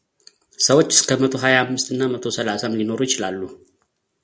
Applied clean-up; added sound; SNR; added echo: none; none; none; none.